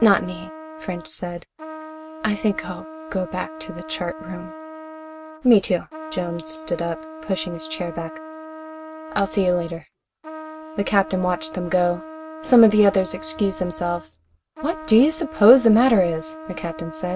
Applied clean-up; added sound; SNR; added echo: none; Trumpet; 15 dB; none.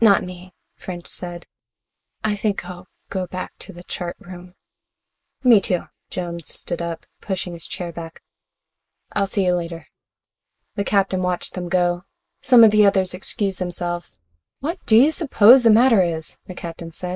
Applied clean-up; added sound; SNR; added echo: neural mask model Resemble Enhance denoiser.